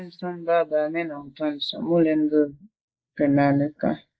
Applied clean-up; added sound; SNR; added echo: neural mask model Resemble Enhance denoiser.